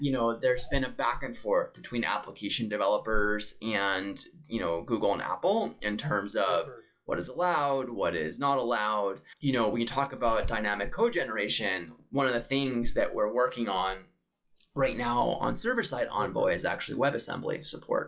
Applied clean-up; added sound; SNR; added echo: classical method log-MMSE.